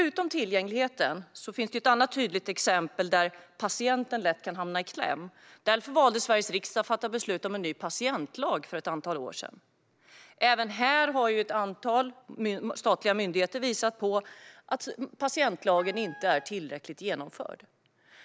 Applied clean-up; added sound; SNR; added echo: none; Wind instrument, woodwind instrument; 18 dB; none.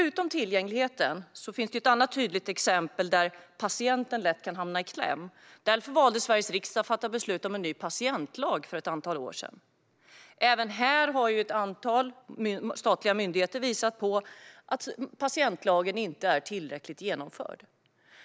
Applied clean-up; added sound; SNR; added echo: none; none; none; none.